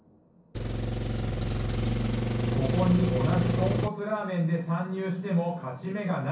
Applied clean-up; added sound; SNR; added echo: none; Engine; -3 dB; reverberation time 0.6 s.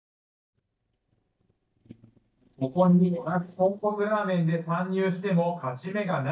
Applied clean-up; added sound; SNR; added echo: neural mask model DeepFilterNet 3.